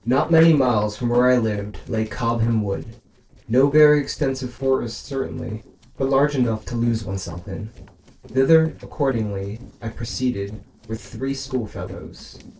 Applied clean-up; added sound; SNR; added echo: neural separator model SepFormer DNS4.